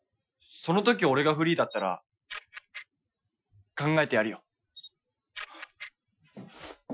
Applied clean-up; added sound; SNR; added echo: classical method Wiener filter.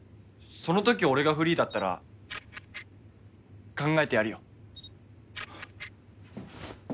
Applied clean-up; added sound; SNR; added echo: none; Camera; 17 dB; none.